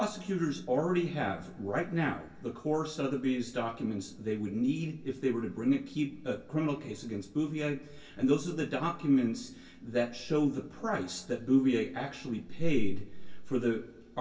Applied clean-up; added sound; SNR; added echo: none; none; none; reverberation time 0.2 s.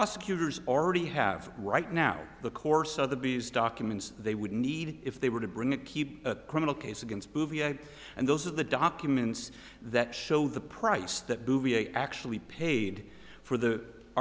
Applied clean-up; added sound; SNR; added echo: none; none; none; none.